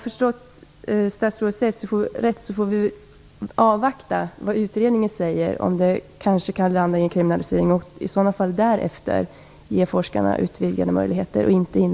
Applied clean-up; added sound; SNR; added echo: none; none; none; none.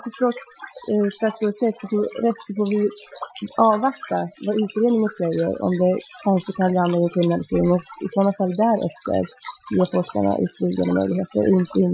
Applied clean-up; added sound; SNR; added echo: classical method Wiener filter.